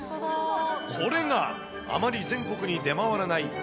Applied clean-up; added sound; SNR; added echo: none; none; none; none.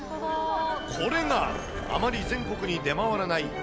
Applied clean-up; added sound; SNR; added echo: none; Vehicle; 10 dB; none.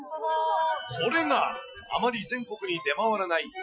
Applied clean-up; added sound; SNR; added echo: classical method Wiener filter.